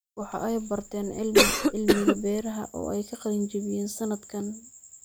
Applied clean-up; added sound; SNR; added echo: none; Cough; -4 dB; none.